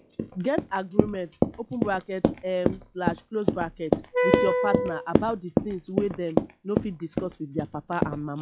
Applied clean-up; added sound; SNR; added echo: classical method log-MMSE.